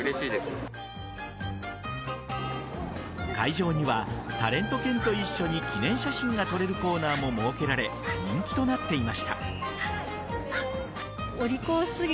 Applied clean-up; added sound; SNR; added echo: none; none; none; none.